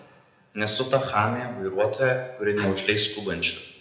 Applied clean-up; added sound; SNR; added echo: none; none; none; reverberation time 0.8 s.